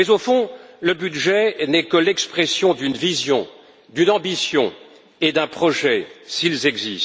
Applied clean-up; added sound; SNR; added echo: none; none; none; none.